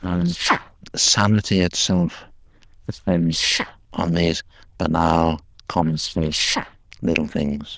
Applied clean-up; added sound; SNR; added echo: neural diffusion model UNIVERSE++.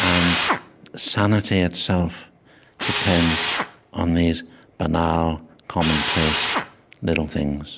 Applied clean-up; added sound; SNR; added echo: none; Drill; 3 dB; none.